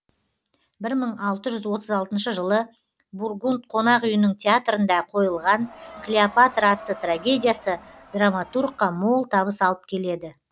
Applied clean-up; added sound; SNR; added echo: none; Crowd; 19 dB; none.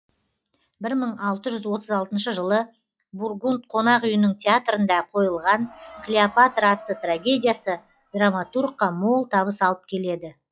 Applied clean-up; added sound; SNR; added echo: classical method log-MMSE.